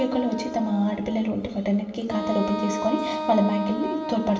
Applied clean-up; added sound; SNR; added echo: none; Wind instrument, woodwind instrument; 7 dB; reverberation time 1.3 s.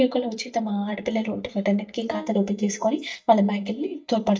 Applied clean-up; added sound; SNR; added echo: neural mask model DeepFilterNet 3.